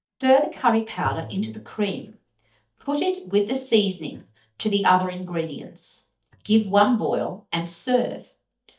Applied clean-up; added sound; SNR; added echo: neural mask model DeepFilterNet 3.